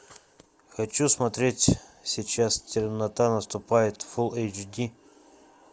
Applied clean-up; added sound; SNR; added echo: none; none; none; none.